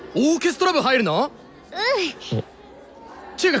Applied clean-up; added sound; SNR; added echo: none; none; none; none.